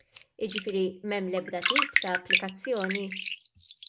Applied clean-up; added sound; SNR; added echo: none; Bathtub (filling or washing); -1 dB; none.